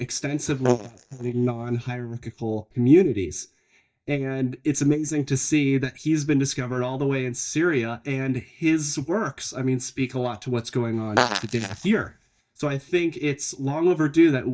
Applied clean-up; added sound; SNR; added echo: neural mask model DeepFilterNet 3.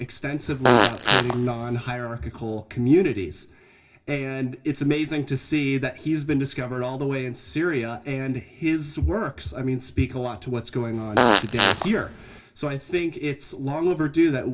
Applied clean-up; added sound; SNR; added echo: none; Fart; -4 dB; reverberation time 0.2 s.